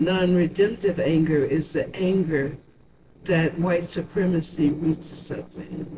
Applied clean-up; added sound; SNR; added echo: neural separator model SepFormer DNS4.